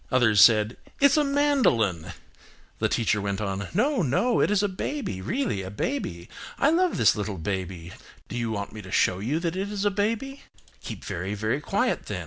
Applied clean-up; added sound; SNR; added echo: none; none; none; none.